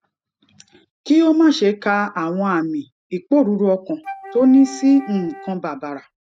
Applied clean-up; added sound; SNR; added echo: neural mask model RNNoise.